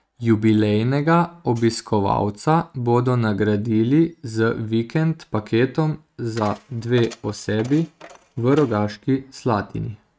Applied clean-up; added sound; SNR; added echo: neural mask model RNNoise.